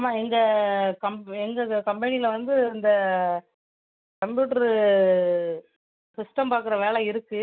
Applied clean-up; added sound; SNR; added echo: none; none; none; none.